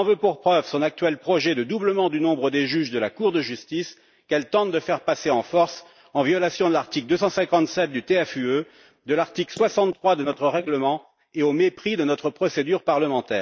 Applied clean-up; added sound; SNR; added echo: neural mask model DeepFilterNet 3.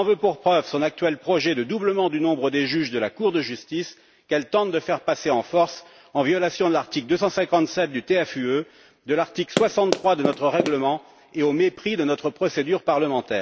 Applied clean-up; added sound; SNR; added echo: none; Run; 5 dB; none.